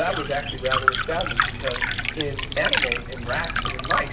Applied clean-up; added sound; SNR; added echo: none; Liquid; -3 dB; reverberation time 0.8 s.